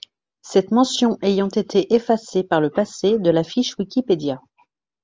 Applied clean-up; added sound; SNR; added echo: none; none; none; none.